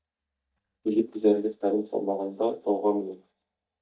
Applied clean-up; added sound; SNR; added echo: neural mask model DeepFilterNet 3.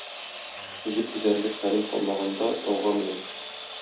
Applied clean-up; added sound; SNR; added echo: none; Sawing; 10 dB; reverberation time 0.3 s.